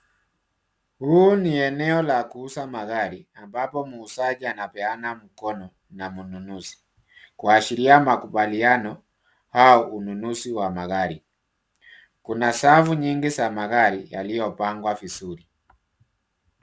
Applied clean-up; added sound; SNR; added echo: none; none; none; none.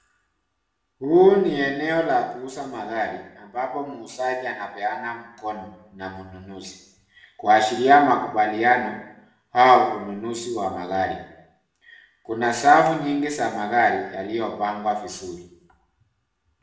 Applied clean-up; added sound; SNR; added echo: none; none; none; reverberation time 0.8 s.